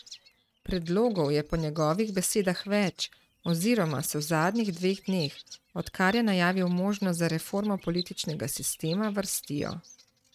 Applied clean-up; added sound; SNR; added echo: neural mask model RNNoise.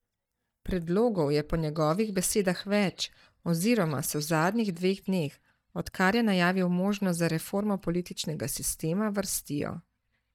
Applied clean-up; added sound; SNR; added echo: neural mask model DeepFilterNet 3.